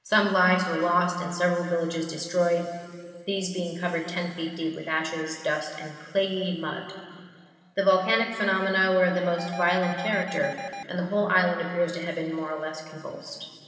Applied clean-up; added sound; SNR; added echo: none; Alarm; 11 dB; reverberation time 2.5 s.